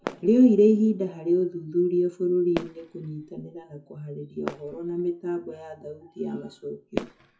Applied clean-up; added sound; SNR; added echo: classical method WPE with log-MMSE.